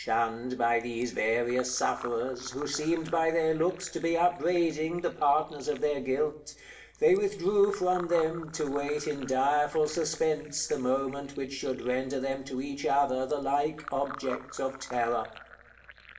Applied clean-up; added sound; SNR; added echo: none; Fill (with liquid); 19 dB; reverberation time 0.6 s.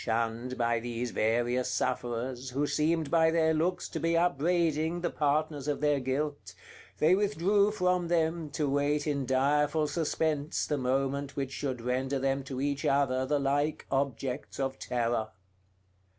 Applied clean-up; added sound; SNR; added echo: none; none; none; none.